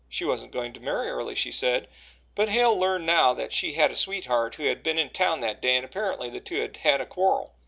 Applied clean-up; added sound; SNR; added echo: none; none; none; none.